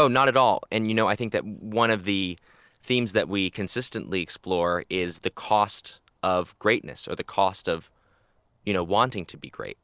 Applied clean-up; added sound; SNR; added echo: neural separator model SepFormer DNS4.